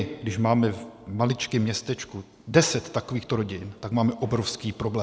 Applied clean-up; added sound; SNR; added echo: none; none; none; none.